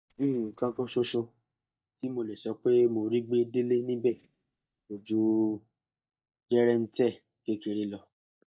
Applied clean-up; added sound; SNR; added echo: neural mask model DeepFilterNet 3.